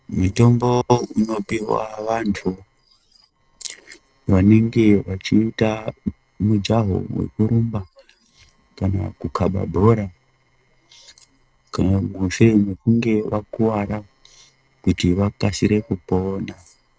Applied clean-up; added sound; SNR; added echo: neural separator model SepFormer DNS4.